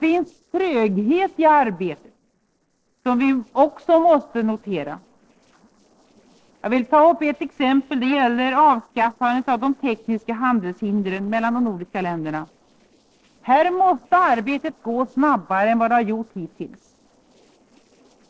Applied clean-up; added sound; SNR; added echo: neural separator model SepFormer DNS4.